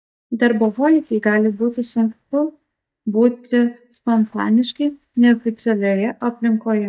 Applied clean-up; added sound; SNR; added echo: neural mask model DeepFilterNet 3.